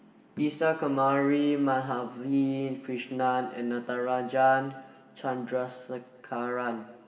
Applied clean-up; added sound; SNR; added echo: none; none; none; reverberation time 3.0 s.